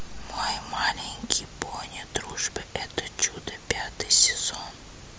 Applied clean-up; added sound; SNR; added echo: none; none; none; none.